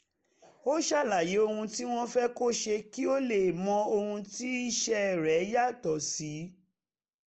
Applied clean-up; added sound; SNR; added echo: neural mask model Resemble Enhance denoiser.